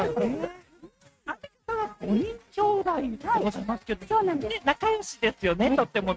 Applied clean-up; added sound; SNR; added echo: neural mask model RNNoise.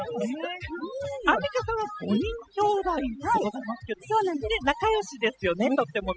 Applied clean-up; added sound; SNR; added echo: classical method spectral subtraction.